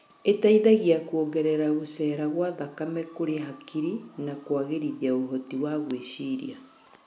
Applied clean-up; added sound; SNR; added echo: none; none; none; none.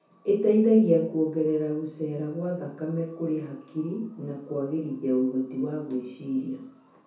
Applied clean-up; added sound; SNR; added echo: none; none; none; reverberation time 0.6 s.